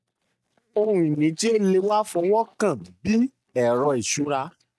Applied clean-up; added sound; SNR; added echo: neural mask model DeepFilterNet 3.